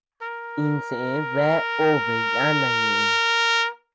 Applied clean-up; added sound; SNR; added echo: none; Trumpet; -2 dB; none.